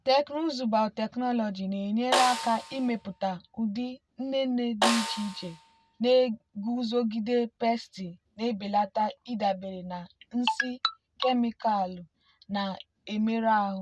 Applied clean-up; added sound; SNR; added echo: none; Snare drum; 6 dB; none.